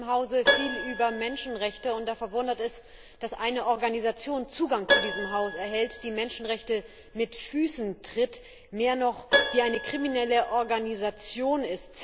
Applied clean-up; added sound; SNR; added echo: none; Keyboard (musical); 4 dB; none.